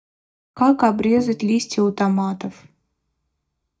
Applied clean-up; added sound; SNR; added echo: neural mask model DeepFilterNet 3.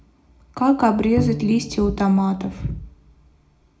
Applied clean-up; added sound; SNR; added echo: none; Bowed string instrument; 10 dB; reverberation time 0.4 s.